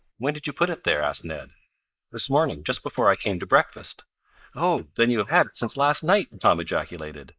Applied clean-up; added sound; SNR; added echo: neural mask model Resemble Enhance denoiser.